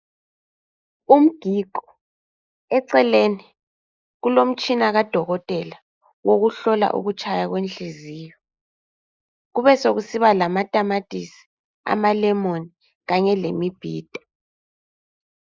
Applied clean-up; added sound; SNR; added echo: neural mask model Resemble Enhance denoiser.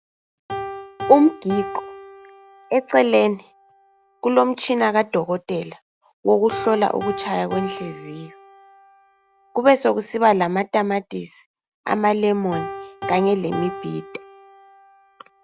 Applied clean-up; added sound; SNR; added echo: none; Piano; 13 dB; none.